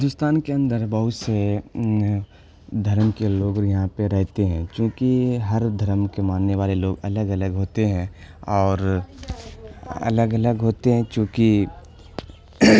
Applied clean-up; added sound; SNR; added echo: none; none; none; none.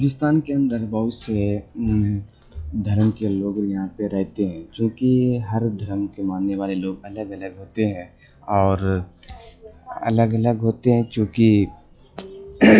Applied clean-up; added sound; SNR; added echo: classical method log-MMSE.